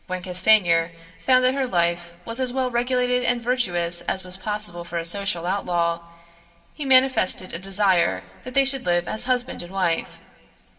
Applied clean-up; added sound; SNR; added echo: none; none; none; reverberation time 1.6 s.